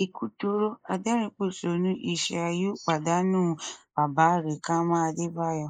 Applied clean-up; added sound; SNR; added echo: neural mask model Resemble Enhance denoiser.